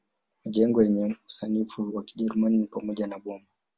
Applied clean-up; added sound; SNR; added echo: none; none; none; none.